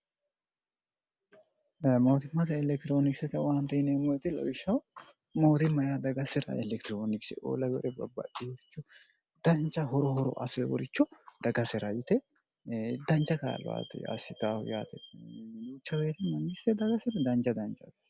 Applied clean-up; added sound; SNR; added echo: none; none; none; none.